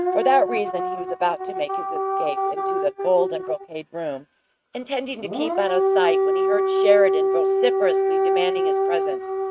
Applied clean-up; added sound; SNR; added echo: neural mask model RNNoise.